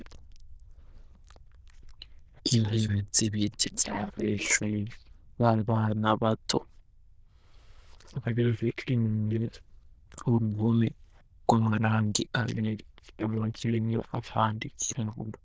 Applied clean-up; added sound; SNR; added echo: neural diffusion model UNIVERSE++.